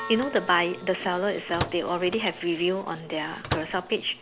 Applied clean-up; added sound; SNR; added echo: none; Microwave oven + Church bell; 11 dB; none.